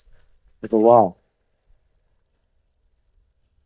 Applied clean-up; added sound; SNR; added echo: neural mask model DeepFilterNet 3.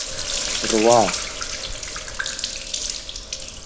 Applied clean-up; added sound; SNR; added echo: none; Sink (filling or washing); 2 dB; none.